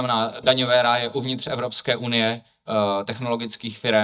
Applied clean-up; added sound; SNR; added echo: neural mask model DeepFilterNet 3.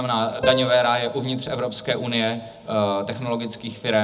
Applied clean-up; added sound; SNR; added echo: none; Piano; 11 dB; reverberation time 0.4 s.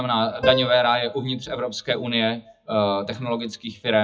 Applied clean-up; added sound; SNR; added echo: classical method WPE with log-MMSE.